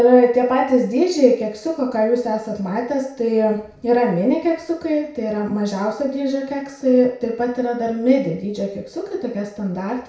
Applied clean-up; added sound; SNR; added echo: none; none; none; reverberation time 0.6 s.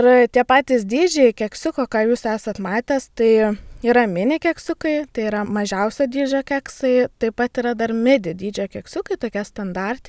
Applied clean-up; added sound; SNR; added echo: none; none; none; none.